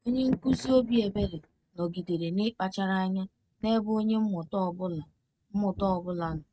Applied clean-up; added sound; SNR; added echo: neural mask model RNNoise.